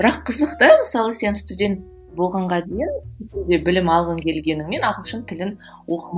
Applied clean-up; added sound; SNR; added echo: none; none; none; none.